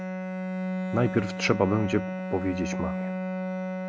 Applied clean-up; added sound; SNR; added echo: none; Bowed string instrument; 2 dB; none.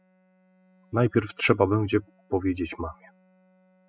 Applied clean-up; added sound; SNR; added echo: classical method spectral subtraction.